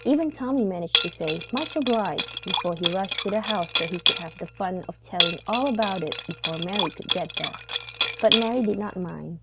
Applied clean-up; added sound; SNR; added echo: none; Liquid; -1 dB; none.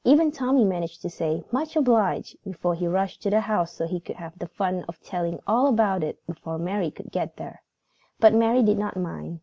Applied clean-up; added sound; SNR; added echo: none; none; none; none.